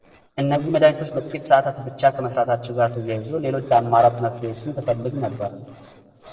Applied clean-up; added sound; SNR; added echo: neural separator model SepFormer DNS4.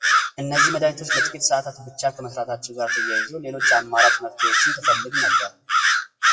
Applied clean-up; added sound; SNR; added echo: classical method WPE with log-MMSE.